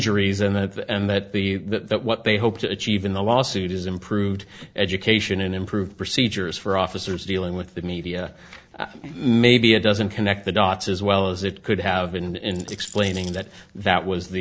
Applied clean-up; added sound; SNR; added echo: neural separator model SepFormer DNS4.